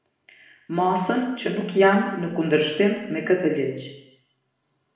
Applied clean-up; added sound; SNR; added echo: none; none; none; reverberation time 0.9 s.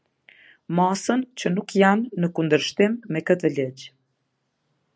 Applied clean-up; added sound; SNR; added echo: none; none; none; none.